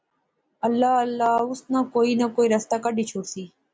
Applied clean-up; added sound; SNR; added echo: none; none; none; none.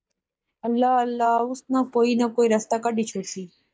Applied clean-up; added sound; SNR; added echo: neural mask model DeepFilterNet 3.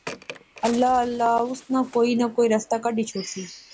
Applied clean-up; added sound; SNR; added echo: none; Bird; 18 dB; none.